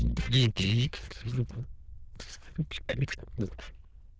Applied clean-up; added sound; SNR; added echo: neural diffusion model UNIVERSE++.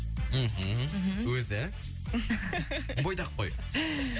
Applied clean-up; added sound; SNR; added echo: none; none; none; none.